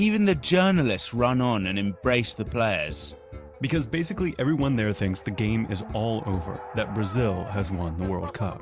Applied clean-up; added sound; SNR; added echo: none; none; none; none.